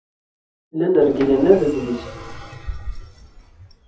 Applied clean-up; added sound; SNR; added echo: classical method WPE with log-MMSE.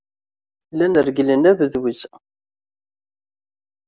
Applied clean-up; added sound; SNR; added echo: none; none; none; none.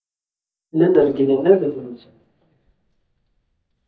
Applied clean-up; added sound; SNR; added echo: neural mask model DeepFilterNet 3.